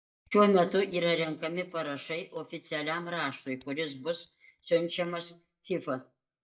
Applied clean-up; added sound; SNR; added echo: neural mask model DeepFilterNet 3.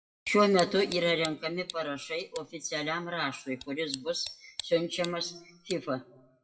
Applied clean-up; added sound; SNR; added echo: classical method WPE with log-MMSE.